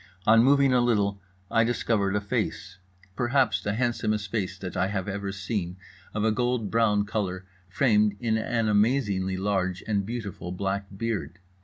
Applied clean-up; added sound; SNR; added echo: none; none; none; none.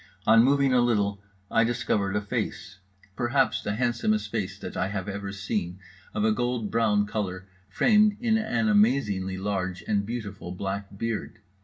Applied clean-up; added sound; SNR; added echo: none; none; none; reverberation time 0.2 s.